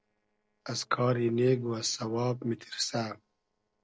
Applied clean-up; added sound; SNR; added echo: neural separator model SepFormer DNS4.